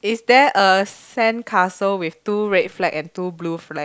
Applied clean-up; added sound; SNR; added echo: none; none; none; none.